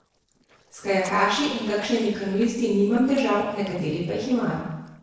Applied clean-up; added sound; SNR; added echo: neural separator model SepFormer DNS4.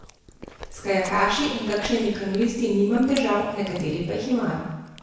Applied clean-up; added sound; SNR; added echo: none; Chewing, mastication; 17 dB; reverberation time 1.0 s.